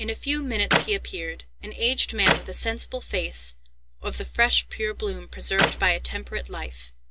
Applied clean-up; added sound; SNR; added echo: none; Clapping; 2 dB; none.